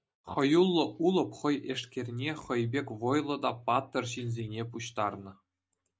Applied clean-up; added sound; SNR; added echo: neural mask model DeepFilterNet 3.